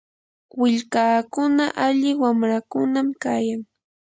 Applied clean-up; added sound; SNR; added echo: none; none; none; none.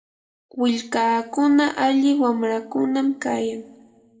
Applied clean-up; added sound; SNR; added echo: none; none; none; reverberation time 0.9 s.